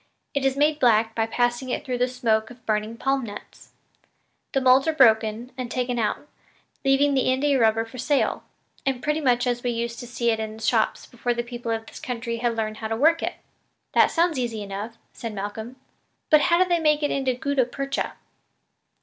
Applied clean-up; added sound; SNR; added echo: none; none; none; none.